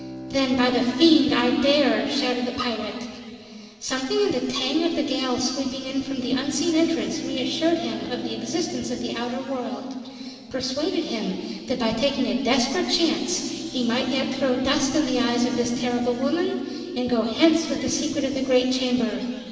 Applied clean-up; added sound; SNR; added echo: none; Bowed string instrument; 16 dB; reverberation time 2.9 s.